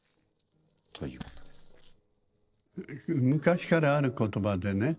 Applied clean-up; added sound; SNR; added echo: neural separator model SepFormer DNS4.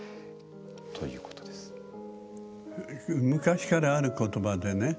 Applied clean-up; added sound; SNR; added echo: none; none; none; none.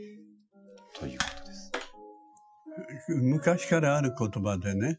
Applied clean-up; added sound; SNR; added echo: classical method Wiener filter.